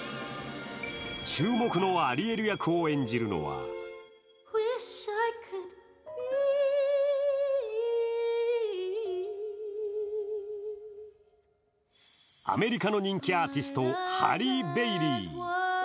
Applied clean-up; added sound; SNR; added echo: none; none; none; none.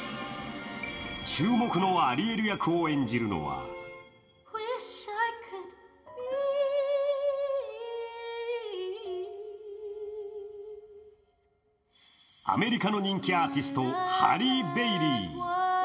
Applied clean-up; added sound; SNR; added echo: none; none; none; reverberation time 1.3 s.